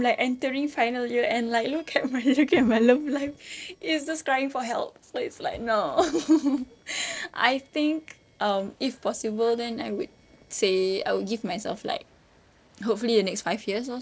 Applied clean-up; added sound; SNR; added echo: neural separator model SepFormer DNS4.